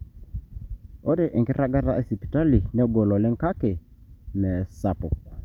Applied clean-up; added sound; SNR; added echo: none; none; none; none.